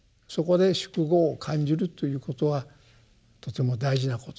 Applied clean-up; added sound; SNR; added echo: none; none; none; none.